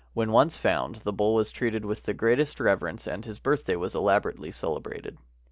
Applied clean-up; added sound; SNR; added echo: none; none; none; none.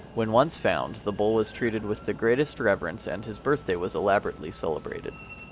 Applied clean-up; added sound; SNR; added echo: none; Train; 18 dB; none.